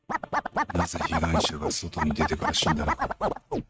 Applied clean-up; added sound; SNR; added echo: neural mask model RNNoise.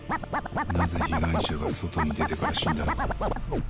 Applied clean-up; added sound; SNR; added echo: none; Scratching (performance technique); 0 dB; none.